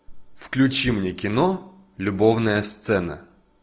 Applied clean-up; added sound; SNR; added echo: none; none; none; none.